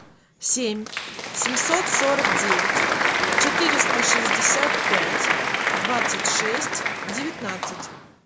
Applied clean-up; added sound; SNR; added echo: none; Applause; -4 dB; none.